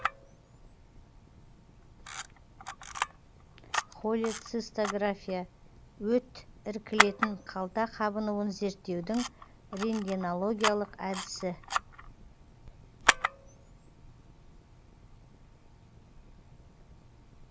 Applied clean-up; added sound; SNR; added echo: none; Camera; 1 dB; none.